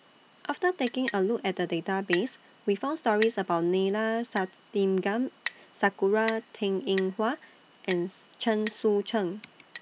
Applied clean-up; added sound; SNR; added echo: none; Chink, clink; 16 dB; none.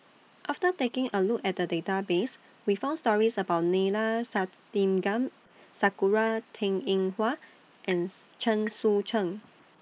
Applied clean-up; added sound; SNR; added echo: neural mask model Resemble Enhance denoiser.